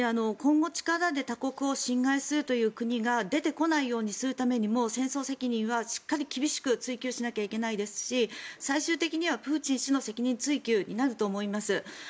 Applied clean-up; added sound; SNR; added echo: none; none; none; none.